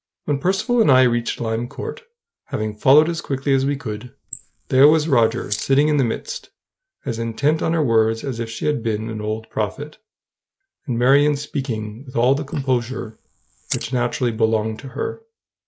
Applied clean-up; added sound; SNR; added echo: neural mask model Resemble Enhance denoiser.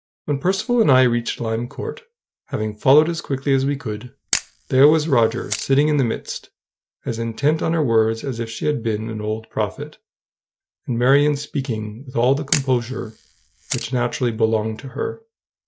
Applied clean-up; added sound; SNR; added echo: neural mask model DeepFilterNet 3.